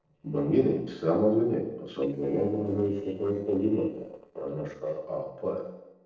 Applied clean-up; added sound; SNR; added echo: neural separator model SepFormer DNS4.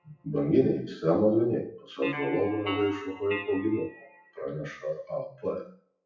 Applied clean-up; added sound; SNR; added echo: classical method WPE with log-MMSE.